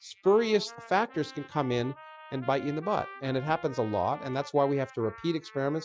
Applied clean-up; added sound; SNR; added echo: classical method Wiener filter.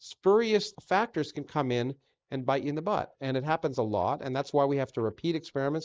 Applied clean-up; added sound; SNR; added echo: neural mask model Resemble Enhance denoiser.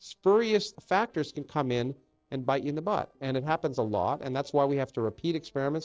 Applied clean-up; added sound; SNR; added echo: neural separator model SepFormer DNS4.